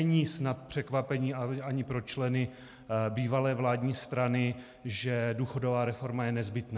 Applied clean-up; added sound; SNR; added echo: none; none; none; none.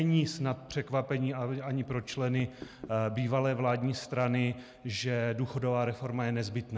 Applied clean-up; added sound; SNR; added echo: none; Knock; 16 dB; none.